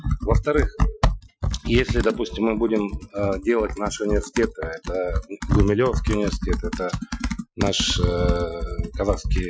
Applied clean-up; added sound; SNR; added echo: classical method Wiener filter.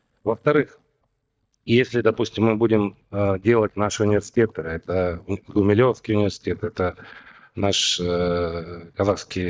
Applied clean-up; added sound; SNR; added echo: neural mask model DeepFilterNet 3.